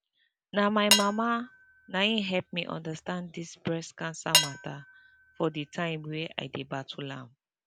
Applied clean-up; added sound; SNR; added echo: none; Cutlery, silverware / Dishes, pots, and pans; 1 dB; none.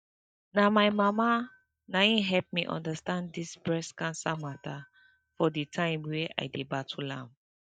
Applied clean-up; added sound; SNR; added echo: neural mask model DeepFilterNet 3.